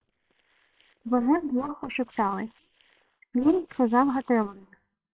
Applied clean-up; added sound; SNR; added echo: neural separator model SepFormer WHAM!.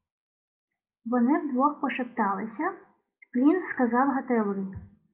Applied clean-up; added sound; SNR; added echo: none; none; none; none.